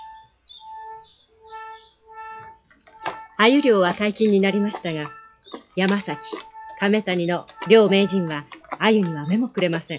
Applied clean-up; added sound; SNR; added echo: classical method log-MMSE.